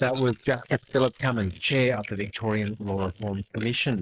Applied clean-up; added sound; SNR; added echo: neural mask model Resemble Enhance denoiser.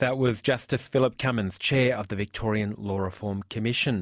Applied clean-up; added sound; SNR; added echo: none; none; none; none.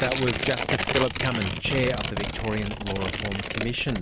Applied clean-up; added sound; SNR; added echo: none; Tearing; 1 dB; none.